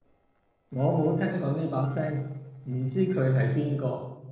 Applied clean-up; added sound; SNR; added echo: neural separator model SepFormer DNS4.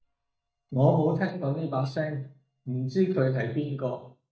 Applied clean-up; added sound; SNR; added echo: neural mask model DeepFilterNet 3.